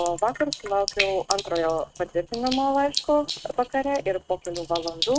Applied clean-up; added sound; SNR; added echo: neural mask model RNNoise.